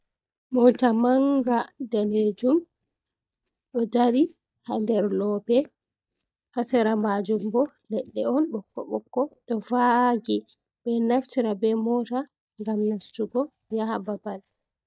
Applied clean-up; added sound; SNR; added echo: neural mask model DeepFilterNet 3.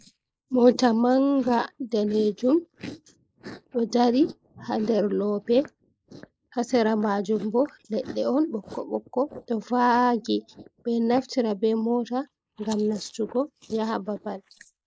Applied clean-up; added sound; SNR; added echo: neural mask model Resemble Enhance denoiser.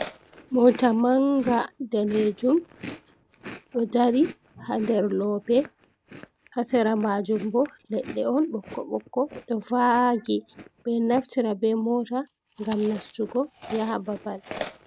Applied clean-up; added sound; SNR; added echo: none; Chewing, mastication; 17 dB; none.